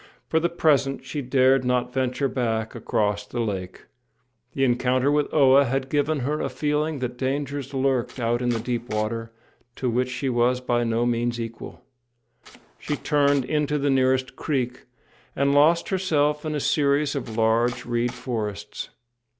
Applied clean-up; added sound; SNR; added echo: none; Domestic sounds, home sounds; 18 dB; none.